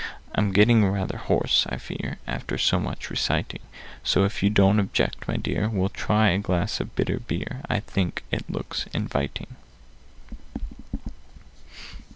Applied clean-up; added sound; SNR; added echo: none; none; none; none.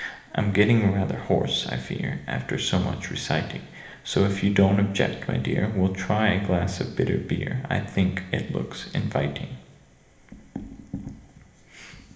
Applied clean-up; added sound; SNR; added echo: none; none; none; reverberation time 1.0 s.